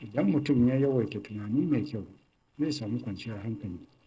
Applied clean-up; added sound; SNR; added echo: neural separator model SepFormer DNS4.